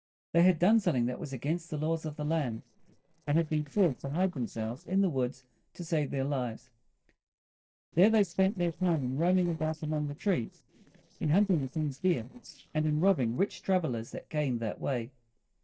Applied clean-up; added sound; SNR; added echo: neural separator model SepFormer DNS4.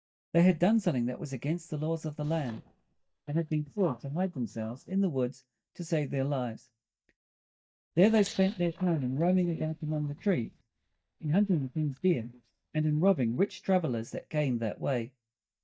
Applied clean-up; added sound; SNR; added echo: neural mask model DeepFilterNet 3.